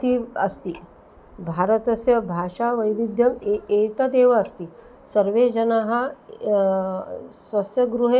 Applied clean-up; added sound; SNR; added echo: none; none; none; none.